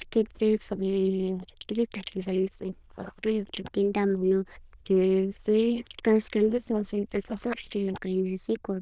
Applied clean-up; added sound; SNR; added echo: neural diffusion model UNIVERSE++.